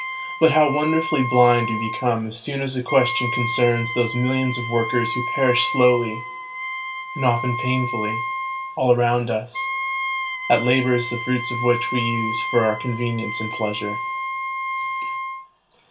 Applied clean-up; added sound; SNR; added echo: none; Wind instrument, woodwind instrument; 5 dB; reverberation time 0.2 s.